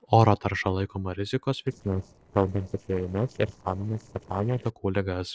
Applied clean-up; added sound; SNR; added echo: neural separator model SepFormer DNS4.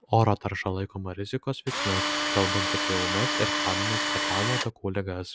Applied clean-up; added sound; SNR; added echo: none; Tools; -2 dB; none.